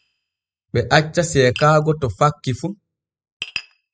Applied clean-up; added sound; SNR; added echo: classical method spectral subtraction.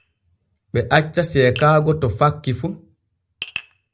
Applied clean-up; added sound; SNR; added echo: none; Tap; 19 dB; none.